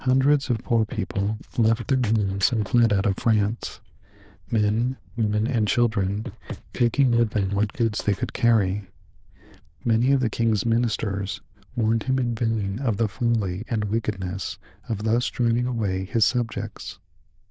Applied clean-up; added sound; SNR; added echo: neural diffusion model UNIVERSE++.